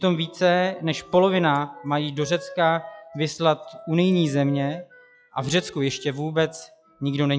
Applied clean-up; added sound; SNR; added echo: classical method log-MMSE.